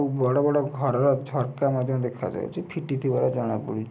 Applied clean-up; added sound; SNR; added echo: none; none; none; none.